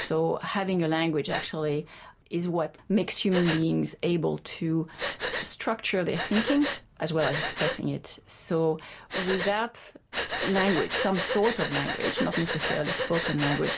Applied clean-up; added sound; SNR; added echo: none; Breathing; 5 dB; none.